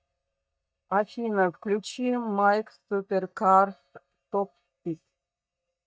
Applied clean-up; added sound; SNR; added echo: neural mask model DeepFilterNet 3.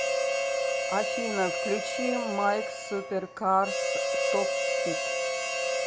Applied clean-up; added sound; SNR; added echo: none; Harmonica; -2 dB; none.